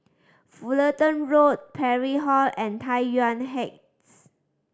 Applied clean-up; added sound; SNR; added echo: none; none; none; none.